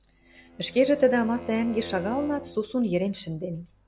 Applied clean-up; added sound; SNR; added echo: none; Bowed string instrument; 16 dB; none.